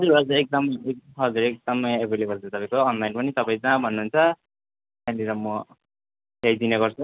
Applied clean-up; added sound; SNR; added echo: none; none; none; none.